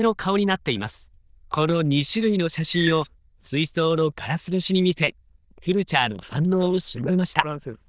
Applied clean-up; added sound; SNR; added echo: neural diffusion model UNIVERSE++.